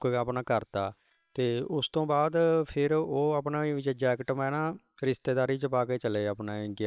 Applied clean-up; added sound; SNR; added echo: neural separator model SepFormer WHAM!.